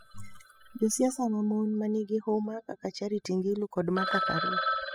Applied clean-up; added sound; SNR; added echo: classical method spectral subtraction.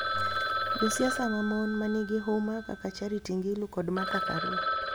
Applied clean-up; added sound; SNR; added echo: none; Telephone; 2 dB; none.